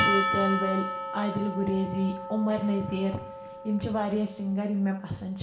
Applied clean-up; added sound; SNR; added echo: none; Percussion; 4 dB; reverberation time 0.9 s.